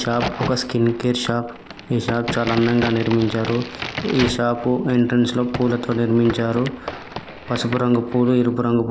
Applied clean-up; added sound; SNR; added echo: none; Crack; 11 dB; none.